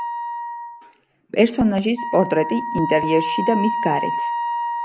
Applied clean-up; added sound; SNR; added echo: none; Wind instrument, woodwind instrument; 4 dB; none.